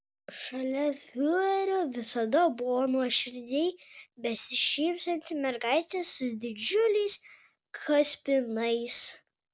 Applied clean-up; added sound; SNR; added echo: none; none; none; none.